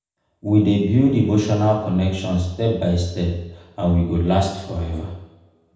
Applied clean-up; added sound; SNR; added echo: none; none; none; reverberation time 0.8 s.